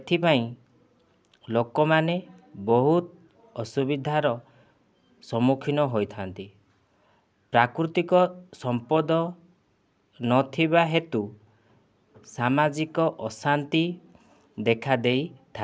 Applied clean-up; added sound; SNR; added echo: none; none; none; none.